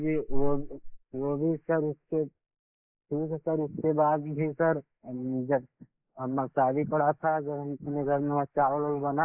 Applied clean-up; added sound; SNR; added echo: neural mask model Resemble Enhance denoiser.